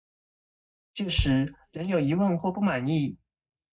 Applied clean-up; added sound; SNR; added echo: neural mask model DeepFilterNet 3.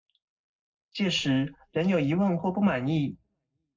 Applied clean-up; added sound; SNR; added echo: neural separator model SepFormer DNS4.